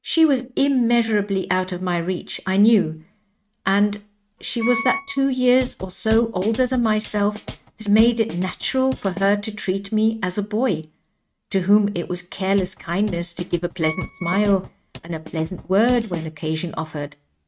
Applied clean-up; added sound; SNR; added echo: neural mask model RNNoise.